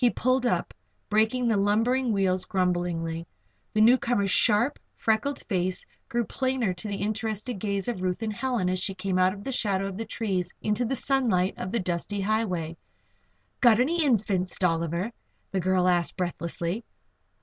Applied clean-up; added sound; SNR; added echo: none; none; none; none.